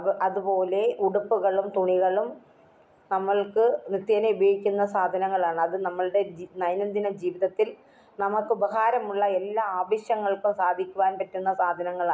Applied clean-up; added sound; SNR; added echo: none; none; none; none.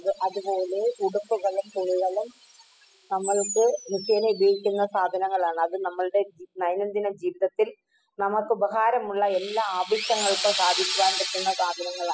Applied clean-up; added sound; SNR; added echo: classical method spectral subtraction.